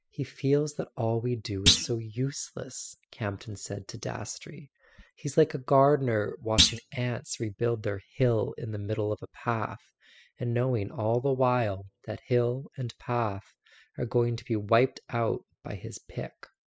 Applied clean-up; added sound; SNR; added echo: classical method spectral subtraction.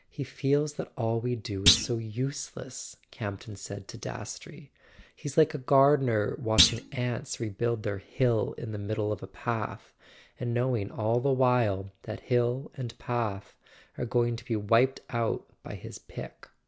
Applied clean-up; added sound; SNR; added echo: none; Thump, thud; 0 dB; none.